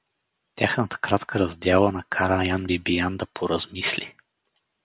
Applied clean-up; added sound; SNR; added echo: none; none; none; none.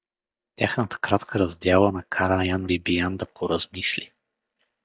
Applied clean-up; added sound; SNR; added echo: neural mask model DeepFilterNet 3.